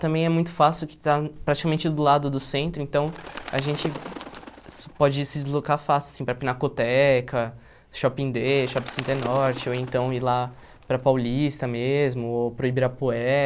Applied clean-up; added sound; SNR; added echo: none; Bird; 16 dB; none.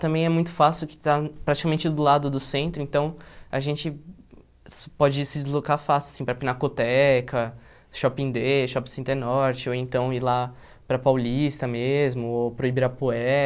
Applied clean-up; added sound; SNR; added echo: none; none; none; none.